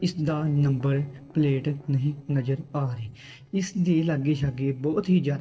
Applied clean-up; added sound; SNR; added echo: neural separator model SepFormer DNS4.